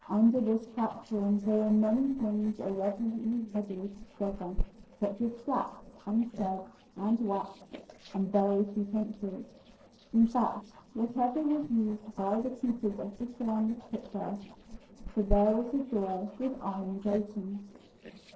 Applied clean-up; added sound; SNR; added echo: neural separator model SepFormer DNS4.